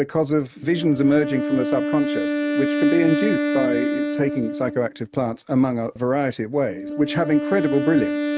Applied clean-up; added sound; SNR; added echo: neural mask model RNNoise.